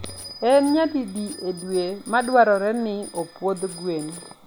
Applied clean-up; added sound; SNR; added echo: none; Bowed string instrument + Bicycle bell; 18 dB; none.